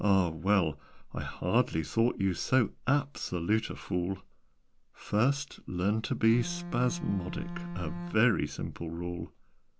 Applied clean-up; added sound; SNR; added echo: none; Bowed string instrument; 9 dB; none.